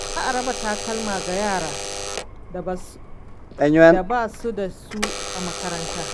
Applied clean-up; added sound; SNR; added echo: none; Alarm / Door; -5 dB; none.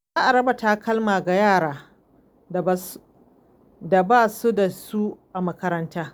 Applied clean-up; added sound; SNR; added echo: none; none; none; none.